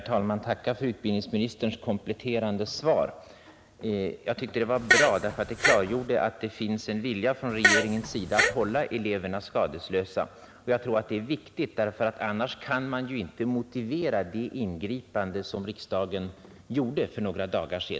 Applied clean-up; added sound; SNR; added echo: none; Fart; -3 dB; none.